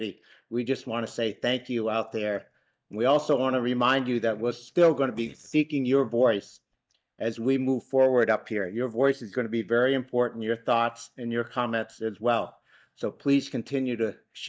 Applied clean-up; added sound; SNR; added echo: neural mask model DeepFilterNet 3.